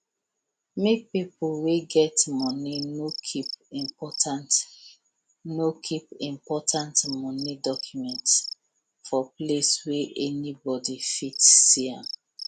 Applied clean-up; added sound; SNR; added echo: none; Cricket; 15 dB; none.